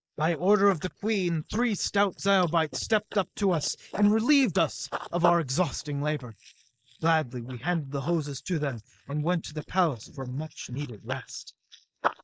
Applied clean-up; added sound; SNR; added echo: neural mask model Resemble Enhance denoiser.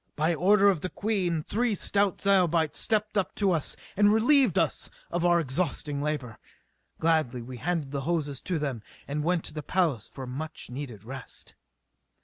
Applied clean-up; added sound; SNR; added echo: none; none; none; none.